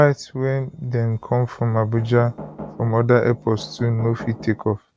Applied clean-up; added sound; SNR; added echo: none; Knock; 16 dB; none.